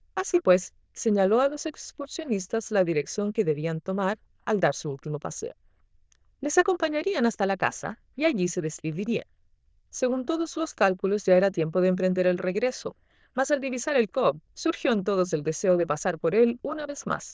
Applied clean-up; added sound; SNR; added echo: neural diffusion model UNIVERSE++.